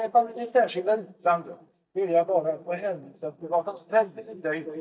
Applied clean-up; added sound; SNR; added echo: neural mask model DeepFilterNet 3.